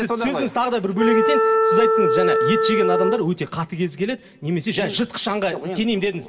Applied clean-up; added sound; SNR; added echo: none; Wind instrument, woodwind instrument; -3 dB; reverberation time 0.5 s.